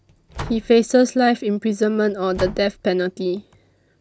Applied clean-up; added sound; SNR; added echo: none; Slam; 18 dB; none.